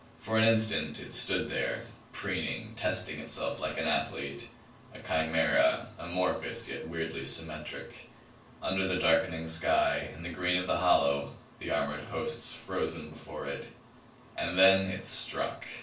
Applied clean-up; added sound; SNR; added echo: none; none; none; reverberation time 0.3 s.